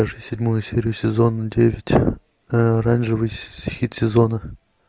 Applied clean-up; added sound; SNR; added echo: none; none; none; none.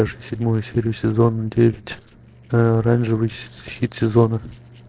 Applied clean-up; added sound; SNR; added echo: neural separator model SepFormer DNS4.